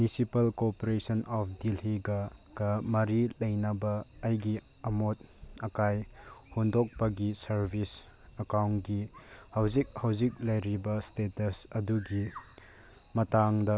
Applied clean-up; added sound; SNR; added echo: none; none; none; none.